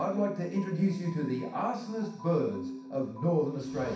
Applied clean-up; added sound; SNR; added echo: none; none; none; reverberation time 0.6 s.